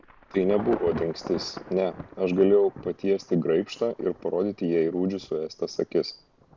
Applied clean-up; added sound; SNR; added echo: none; Thunder / Traffic noise, roadway noise / Rain / Insect; 15 dB; none.